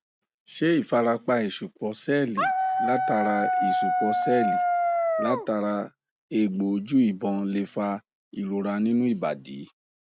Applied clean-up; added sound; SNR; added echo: none; Dog; -2 dB; none.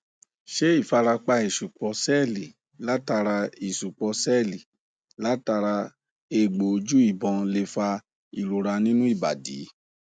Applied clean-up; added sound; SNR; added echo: none; none; none; none.